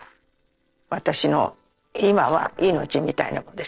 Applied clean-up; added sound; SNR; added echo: neural separator model SepFormer DNS4.